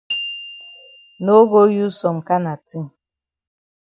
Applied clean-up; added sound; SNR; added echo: none; Glockenspiel; 16 dB; none.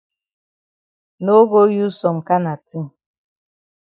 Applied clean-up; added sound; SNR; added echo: neural mask model DeepFilterNet 3.